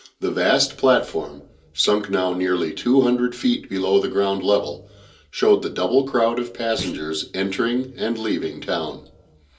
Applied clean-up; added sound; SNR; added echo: none; Thump, thud; 15 dB; reverberation time 0.3 s.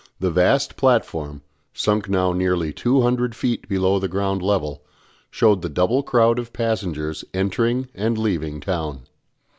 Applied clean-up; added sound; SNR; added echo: none; none; none; none.